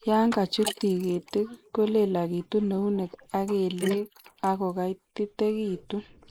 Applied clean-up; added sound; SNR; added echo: neural mask model Resemble Enhance denoiser.